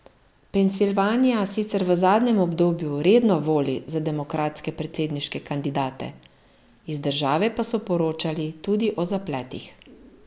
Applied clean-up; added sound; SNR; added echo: none; none; none; none.